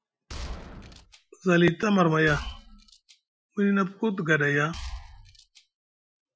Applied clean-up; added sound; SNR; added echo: classical method Wiener filter.